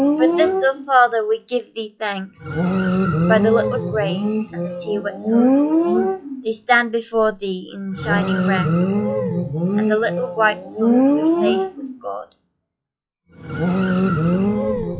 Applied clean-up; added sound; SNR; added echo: classical method log-MMSE.